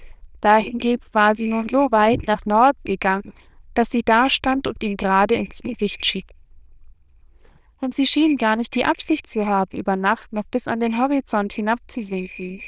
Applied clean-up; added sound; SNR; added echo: neural diffusion model UNIVERSE++.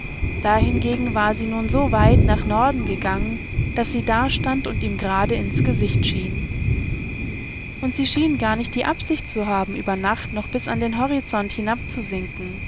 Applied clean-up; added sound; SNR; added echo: none; Thunder; 1 dB; none.